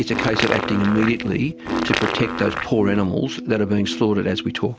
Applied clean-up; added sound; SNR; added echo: none; Fart; 6 dB; none.